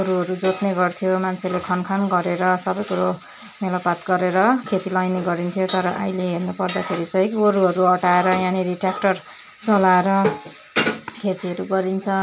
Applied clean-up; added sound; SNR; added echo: none; none; none; none.